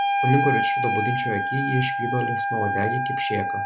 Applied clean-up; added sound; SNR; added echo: none; Wind instrument, woodwind instrument; -2 dB; none.